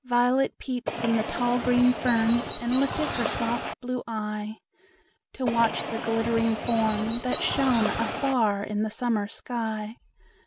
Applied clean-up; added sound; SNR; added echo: none; Bird; 5 dB; none.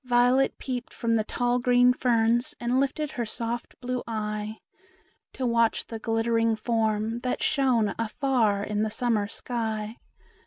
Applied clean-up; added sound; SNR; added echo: none; none; none; none.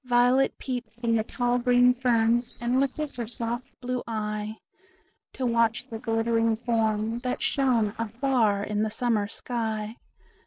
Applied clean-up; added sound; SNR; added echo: neural separator model SepFormer DNS4.